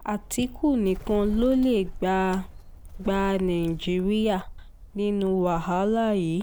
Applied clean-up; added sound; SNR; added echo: none; Bird; 13 dB; none.